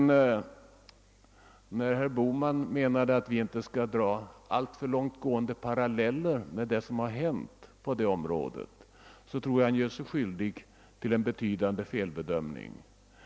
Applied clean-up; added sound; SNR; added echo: none; none; none; none.